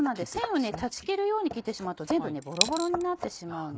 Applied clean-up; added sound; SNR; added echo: neural mask model Resemble Enhance denoiser.